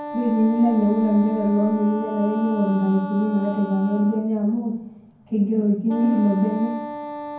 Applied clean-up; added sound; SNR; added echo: none; Wind instrument, woodwind instrument; 12 dB; reverberation time 0.9 s.